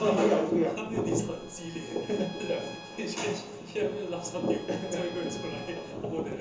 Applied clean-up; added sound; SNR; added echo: none; Bowed string instrument; 18 dB; reverberation time 0.8 s.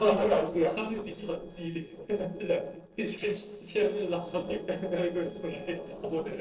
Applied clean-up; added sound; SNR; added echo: neural separator model SepFormer DNS4.